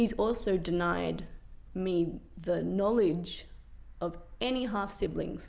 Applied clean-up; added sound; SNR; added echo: none; none; none; none.